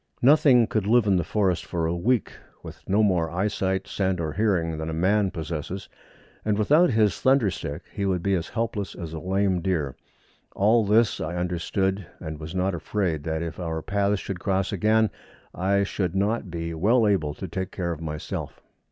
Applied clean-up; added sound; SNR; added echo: none; none; none; none.